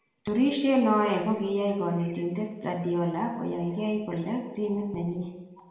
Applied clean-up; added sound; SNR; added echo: none; none; none; reverberation time 1.0 s.